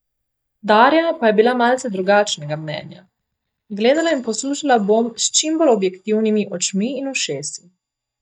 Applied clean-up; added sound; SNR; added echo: neural mask model DeepFilterNet 3.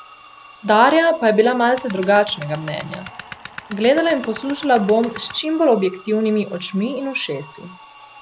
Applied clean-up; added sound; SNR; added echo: none; Alarm + Tools; 13 dB; none.